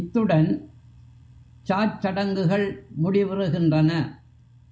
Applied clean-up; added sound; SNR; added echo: none; none; none; none.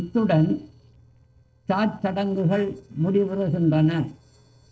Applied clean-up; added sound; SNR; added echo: neural separator model SepFormer DNS4.